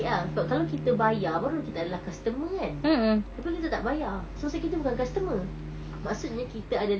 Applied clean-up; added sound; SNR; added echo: none; Bowed string instrument; 11 dB; none.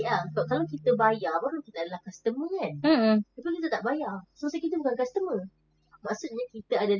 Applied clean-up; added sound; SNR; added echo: classical method spectral subtraction.